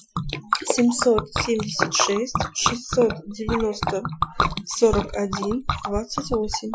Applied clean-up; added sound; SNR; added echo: classical method Wiener filter.